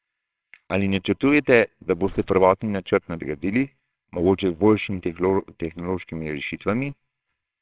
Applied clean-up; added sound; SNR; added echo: neural separator model SepFormer WHAMR!.